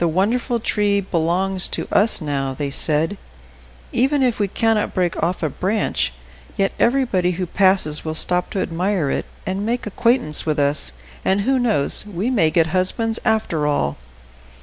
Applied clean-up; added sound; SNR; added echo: none; none; none; none.